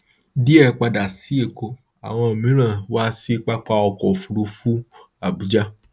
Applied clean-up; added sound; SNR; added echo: none; none; none; none.